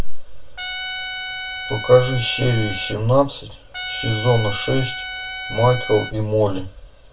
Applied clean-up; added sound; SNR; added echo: none; Trumpet; 9 dB; reverberation time 0.2 s.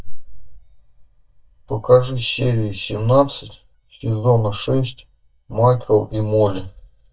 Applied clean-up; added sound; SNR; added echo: neural mask model DeepFilterNet 3.